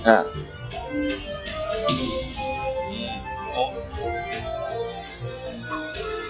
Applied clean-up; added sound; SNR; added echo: classical method log-MMSE.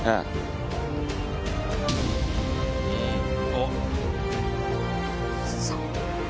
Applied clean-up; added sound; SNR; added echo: none; none; none; none.